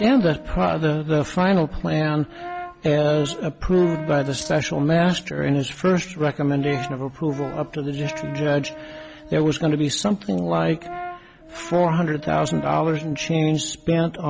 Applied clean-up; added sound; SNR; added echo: none; Brass instrument + Cutlery, silverware; 16 dB; none.